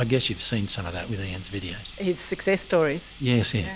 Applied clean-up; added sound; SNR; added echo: none; Sink (filling or washing); 15 dB; none.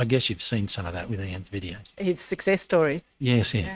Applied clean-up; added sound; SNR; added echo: neural mask model RNNoise.